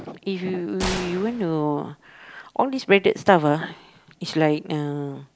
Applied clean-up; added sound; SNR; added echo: none; Gunshot, gunfire; 13 dB; none.